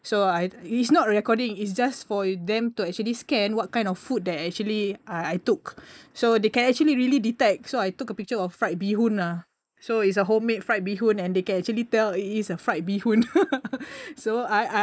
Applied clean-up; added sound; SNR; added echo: neural mask model Resemble Enhance denoiser.